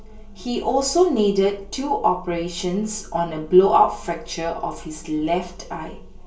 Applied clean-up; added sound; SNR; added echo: none; none; none; reverberation time 0.2 s.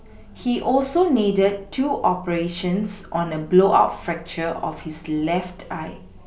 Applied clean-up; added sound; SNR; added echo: none; none; none; none.